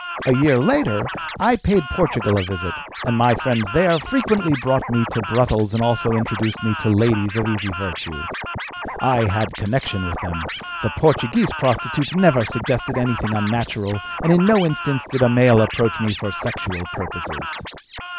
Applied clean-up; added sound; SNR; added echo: none; Scratching (performance technique); 9 dB; none.